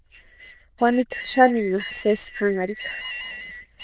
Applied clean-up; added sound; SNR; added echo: neural diffusion model UNIVERSE++.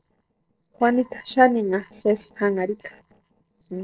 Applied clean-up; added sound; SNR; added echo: neural separator model SepFormer DNS4.